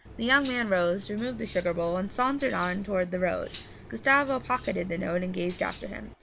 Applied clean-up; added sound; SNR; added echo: none; Cutlery, silverware; 16 dB; none.